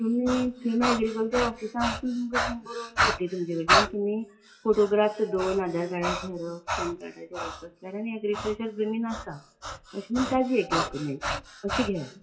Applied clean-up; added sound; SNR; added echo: classical method WPE with log-MMSE.